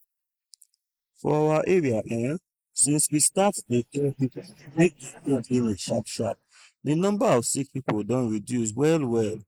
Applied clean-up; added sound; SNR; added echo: neural mask model Resemble Enhance denoiser.